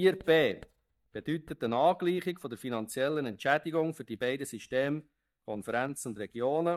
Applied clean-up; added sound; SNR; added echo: neural mask model DeepFilterNet 3.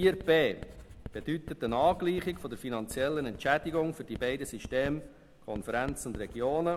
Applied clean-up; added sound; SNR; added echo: none; Writing; 16 dB; none.